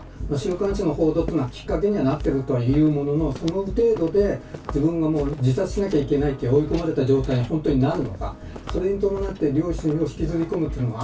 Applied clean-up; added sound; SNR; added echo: none; Walk, footsteps; 19 dB; reverberation time 0.2 s.